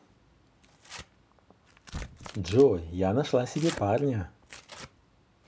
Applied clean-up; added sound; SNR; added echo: none; Tearing; 16 dB; none.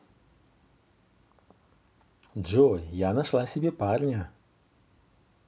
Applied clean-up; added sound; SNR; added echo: none; none; none; none.